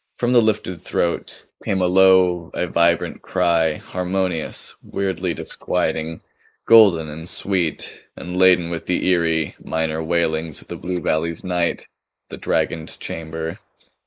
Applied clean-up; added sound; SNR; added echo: neural mask model Resemble Enhance denoiser.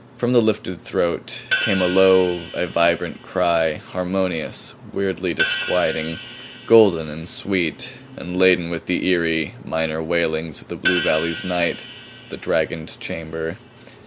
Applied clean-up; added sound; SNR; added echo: none; Hi-hat; 9 dB; none.